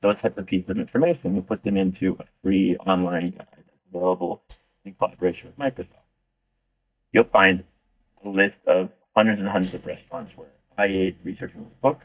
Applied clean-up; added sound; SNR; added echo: neural mask model DeepFilterNet 3.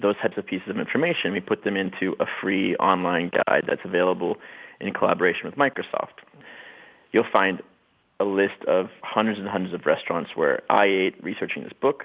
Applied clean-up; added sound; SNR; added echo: none; none; none; none.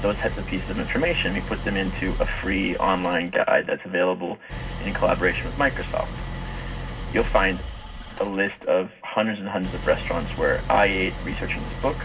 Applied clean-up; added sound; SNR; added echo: none; Idling; 7 dB; reverberation time 0.4 s.